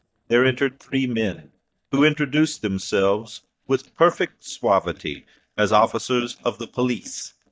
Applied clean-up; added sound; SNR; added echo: neural mask model DeepFilterNet 3.